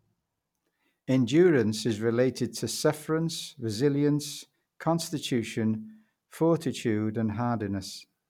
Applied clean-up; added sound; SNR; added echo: none; none; none; none.